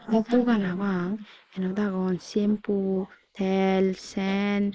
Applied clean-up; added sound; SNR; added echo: neural mask model Resemble Enhance denoiser.